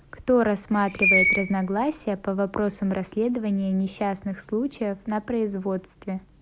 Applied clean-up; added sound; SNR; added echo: none; Screech; 3 dB; none.